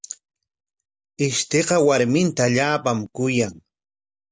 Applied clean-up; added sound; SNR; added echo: none; none; none; none.